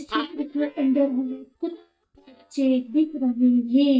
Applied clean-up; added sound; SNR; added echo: neural mask model DeepFilterNet 3.